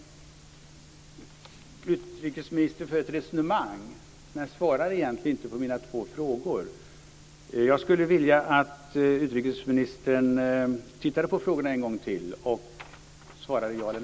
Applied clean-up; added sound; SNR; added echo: none; none; none; none.